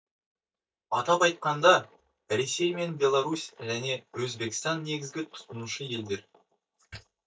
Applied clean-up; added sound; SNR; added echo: neural mask model DeepFilterNet 3.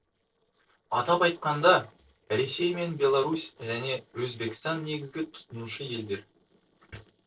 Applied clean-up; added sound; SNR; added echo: neural separator model SepFormer DNS4.